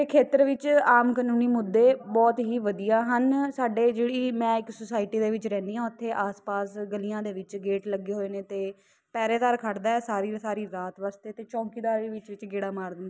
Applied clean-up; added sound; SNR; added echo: none; none; none; none.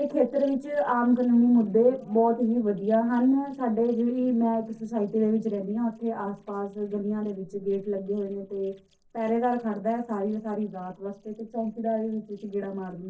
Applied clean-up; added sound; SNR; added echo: neural separator model SepFormer DNS4.